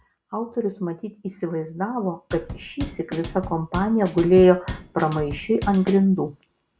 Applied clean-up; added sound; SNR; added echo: none; Drum kit; 12 dB; none.